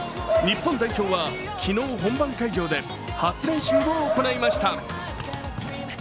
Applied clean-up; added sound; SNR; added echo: none; Bark / Motor vehicle (road) / Siren; 5 dB; none.